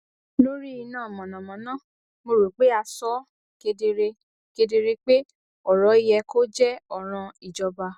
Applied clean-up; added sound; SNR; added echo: none; none; none; none.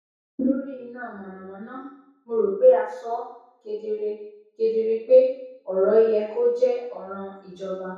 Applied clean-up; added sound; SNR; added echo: none; none; none; reverberation time 0.7 s.